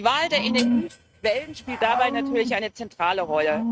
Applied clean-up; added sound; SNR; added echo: neural mask model RNNoise.